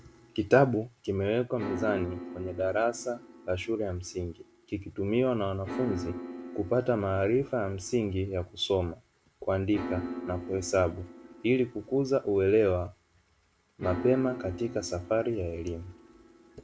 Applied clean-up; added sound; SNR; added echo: none; Piano; 12 dB; none.